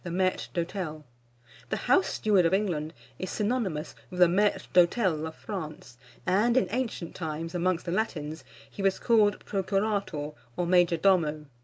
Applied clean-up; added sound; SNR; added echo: none; none; none; none.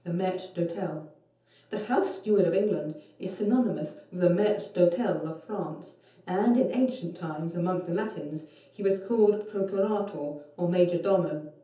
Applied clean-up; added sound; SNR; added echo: none; none; none; reverberation time 0.5 s.